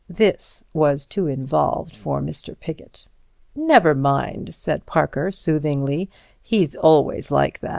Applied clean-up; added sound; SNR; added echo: none; none; none; none.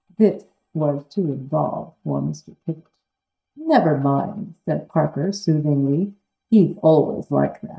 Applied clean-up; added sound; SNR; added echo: neural mask model DeepFilterNet 3.